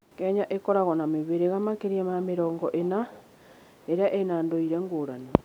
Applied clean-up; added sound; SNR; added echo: none; none; none; none.